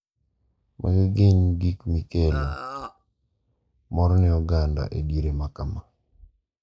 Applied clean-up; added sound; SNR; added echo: neural mask model Resemble Enhance denoiser.